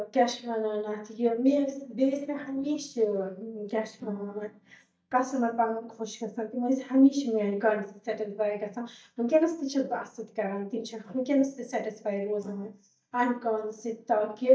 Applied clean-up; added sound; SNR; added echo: neural mask model DeepFilterNet 3.